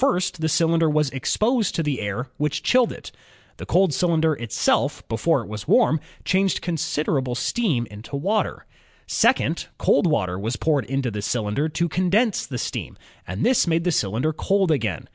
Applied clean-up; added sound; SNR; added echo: none; none; none; none.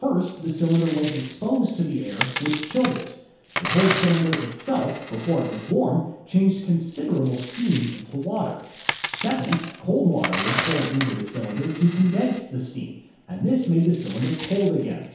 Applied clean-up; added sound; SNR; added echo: none; Coin (dropping); 7 dB; reverberation time 0.8 s.